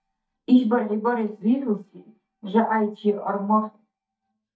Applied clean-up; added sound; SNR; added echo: neural mask model DeepFilterNet 3.